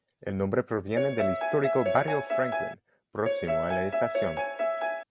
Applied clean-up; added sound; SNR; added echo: none; Piano; -1 dB; none.